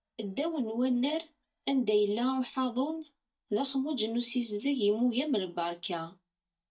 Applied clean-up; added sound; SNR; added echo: neural mask model DeepFilterNet 3.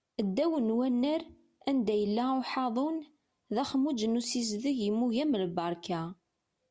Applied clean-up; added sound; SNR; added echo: none; none; none; none.